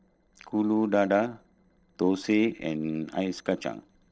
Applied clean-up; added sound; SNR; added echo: neural separator model SepFormer DNS4.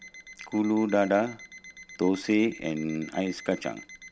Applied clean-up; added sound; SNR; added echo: none; Alarm; 19 dB; none.